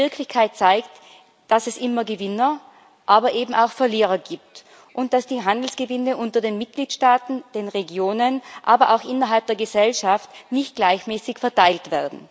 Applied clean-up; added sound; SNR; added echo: none; none; none; none.